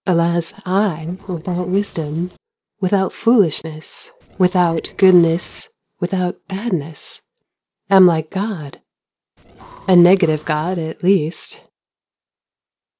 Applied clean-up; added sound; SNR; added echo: neural separator model SepFormer DNS4.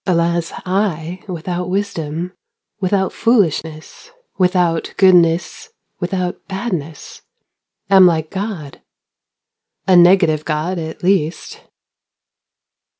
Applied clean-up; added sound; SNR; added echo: none; none; none; none.